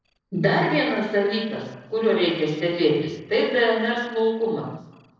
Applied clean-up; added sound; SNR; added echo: neural separator model SepFormer DNS4.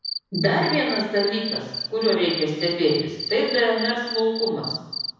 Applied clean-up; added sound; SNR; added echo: none; Cricket; 9 dB; reverberation time 1.1 s.